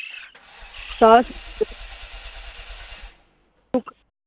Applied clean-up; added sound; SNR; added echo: none; Engine / Vehicle; 16 dB; none.